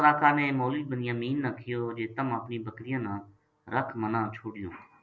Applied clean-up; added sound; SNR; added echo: none; none; none; none.